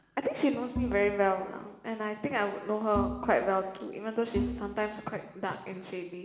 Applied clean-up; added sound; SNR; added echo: none; Bowed string instrument; 7 dB; reverberation time 1.0 s.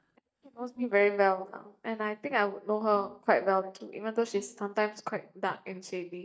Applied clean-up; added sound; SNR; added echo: neural mask model DeepFilterNet 3.